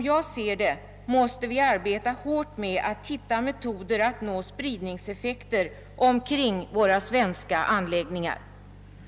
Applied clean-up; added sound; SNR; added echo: none; none; none; none.